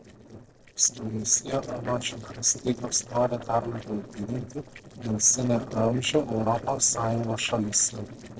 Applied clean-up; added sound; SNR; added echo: neural separator model SepFormer DNS4.